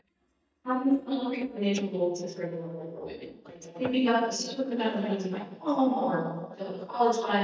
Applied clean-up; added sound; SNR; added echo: neural mask model DeepFilterNet 3.